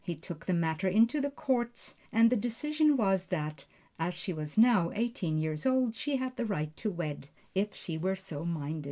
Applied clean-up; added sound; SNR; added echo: none; none; none; none.